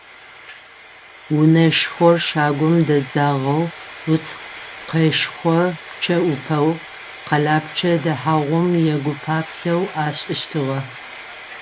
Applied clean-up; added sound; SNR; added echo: none; Frying (food); 17 dB; none.